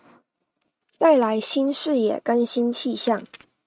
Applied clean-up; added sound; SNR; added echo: neural mask model RNNoise.